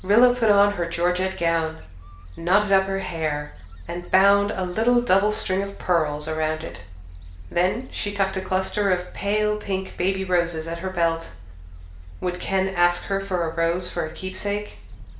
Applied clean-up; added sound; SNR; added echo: none; Gull, seagull; 14 dB; reverberation time 0.4 s.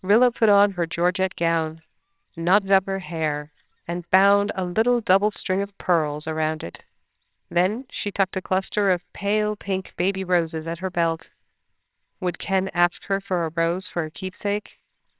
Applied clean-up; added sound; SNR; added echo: neural separator model SepFormer WHAMR!.